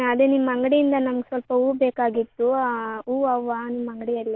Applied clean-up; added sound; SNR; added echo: neural mask model Resemble Enhance denoiser.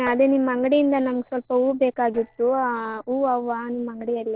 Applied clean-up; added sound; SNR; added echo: neural separator model SepFormer DNS4.